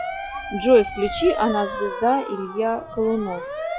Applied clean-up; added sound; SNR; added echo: classical method log-MMSE.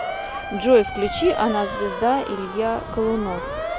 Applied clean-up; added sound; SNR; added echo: none; Motor vehicle (road) / Siren; 7 dB; none.